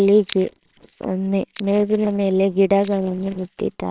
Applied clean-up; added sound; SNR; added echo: neural separator model SepFormer WHAMR!.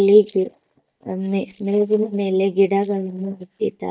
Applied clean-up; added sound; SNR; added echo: neural mask model DeepFilterNet 3.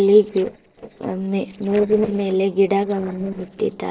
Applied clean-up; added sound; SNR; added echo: neural separator model SepFormer DNS4.